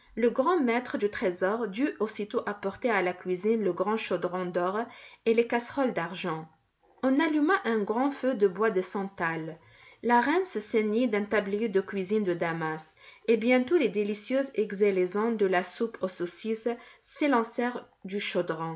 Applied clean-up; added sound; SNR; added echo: none; none; none; none.